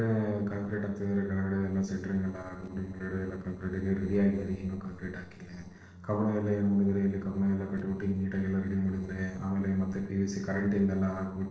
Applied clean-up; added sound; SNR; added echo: neural separator model SepFormer DNS4.